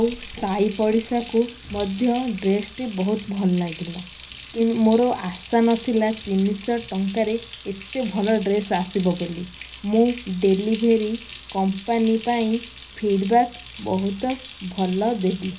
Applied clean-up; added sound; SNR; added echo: none; Water tap, faucet; 9 dB; reverberation time 0.5 s.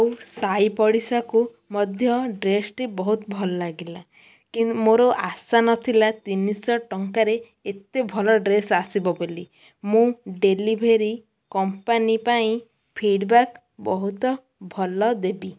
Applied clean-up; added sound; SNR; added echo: none; none; none; none.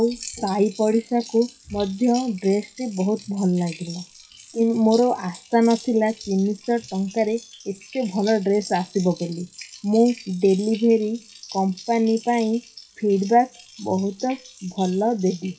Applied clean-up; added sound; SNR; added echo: classical method WPE with log-MMSE.